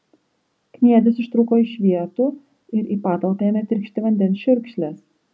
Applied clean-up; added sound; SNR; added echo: none; none; none; none.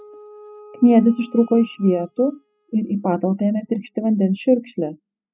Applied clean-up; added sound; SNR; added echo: classical method spectral subtraction.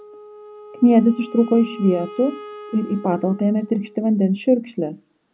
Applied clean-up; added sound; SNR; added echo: none; Wind instrument, woodwind instrument; 19 dB; none.